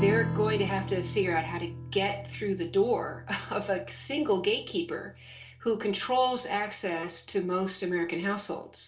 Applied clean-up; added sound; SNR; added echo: none; Strum; 9 dB; reverberation time 0.2 s.